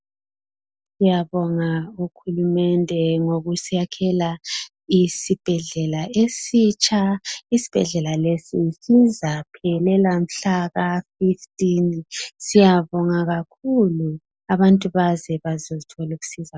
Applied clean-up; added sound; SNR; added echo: none; none; none; none.